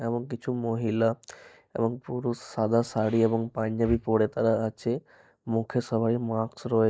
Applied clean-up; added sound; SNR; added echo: neural mask model DeepFilterNet 3.